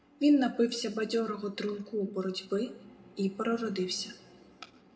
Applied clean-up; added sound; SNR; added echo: none; none; none; reverberation time 0.7 s.